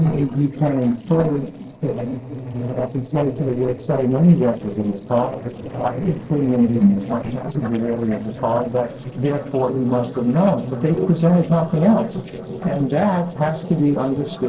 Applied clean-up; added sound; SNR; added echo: neural separator model SepFormer DNS4.